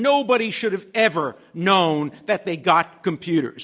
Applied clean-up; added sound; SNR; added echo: none; none; none; none.